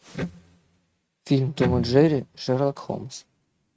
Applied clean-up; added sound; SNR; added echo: neural mask model RNNoise.